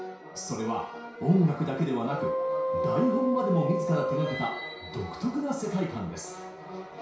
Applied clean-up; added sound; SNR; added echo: none; Wind instrument, woodwind instrument; 2 dB; reverberation time 0.6 s.